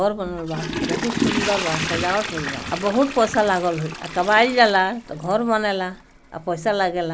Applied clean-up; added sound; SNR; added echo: none; Toilet flush / Water; 7 dB; none.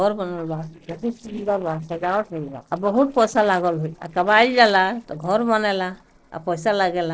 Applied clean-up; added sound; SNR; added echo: neural separator model SepFormer DNS4.